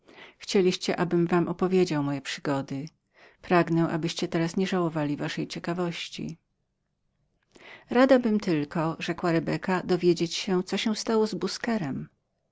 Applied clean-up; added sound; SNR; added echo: none; none; none; none.